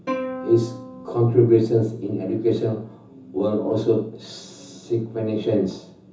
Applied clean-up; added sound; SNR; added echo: none; Plucked string instrument; 11 dB; reverberation time 0.6 s.